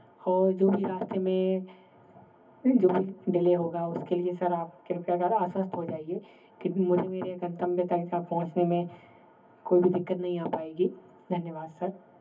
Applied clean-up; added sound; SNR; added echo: none; none; none; reverberation time 0.3 s.